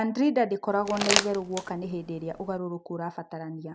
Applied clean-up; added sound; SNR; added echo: none; Crumpling, crinkling; 2 dB; none.